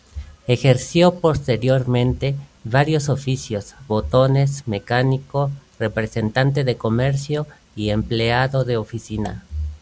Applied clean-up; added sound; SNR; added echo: none; none; none; none.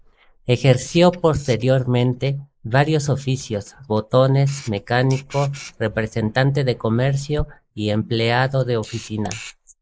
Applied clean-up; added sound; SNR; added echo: neural mask model Resemble Enhance denoiser.